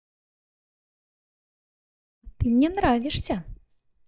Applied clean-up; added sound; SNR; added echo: neural mask model DeepFilterNet 3.